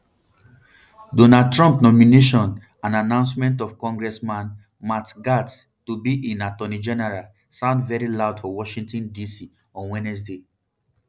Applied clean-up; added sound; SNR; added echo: none; none; none; none.